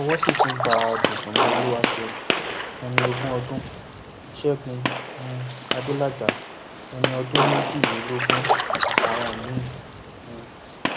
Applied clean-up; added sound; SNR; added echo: none; Gunshot, gunfire + Splash, splatter; -4 dB; none.